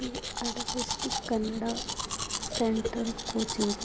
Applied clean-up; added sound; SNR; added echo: none; Domestic sounds, home sounds; 3 dB; none.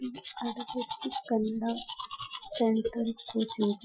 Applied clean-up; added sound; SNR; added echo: classical method Wiener filter.